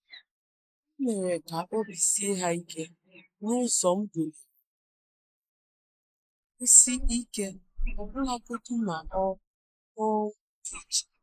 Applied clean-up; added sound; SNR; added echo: neural mask model Resemble Enhance denoiser.